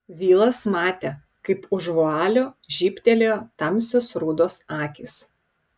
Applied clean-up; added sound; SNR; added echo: none; none; none; none.